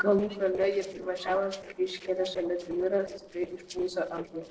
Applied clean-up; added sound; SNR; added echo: neural separator model SepFormer DNS4.